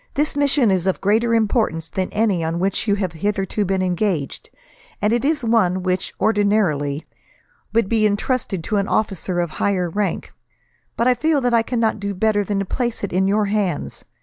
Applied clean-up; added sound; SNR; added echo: none; none; none; none.